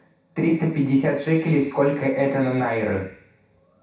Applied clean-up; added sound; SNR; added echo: none; none; none; reverberation time 0.7 s.